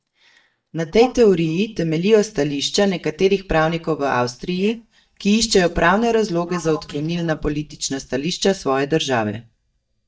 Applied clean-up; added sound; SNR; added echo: neural mask model DeepFilterNet 3.